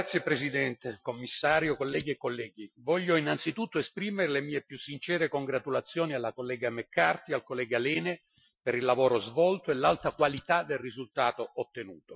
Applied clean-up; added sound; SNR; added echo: classical method Wiener filter.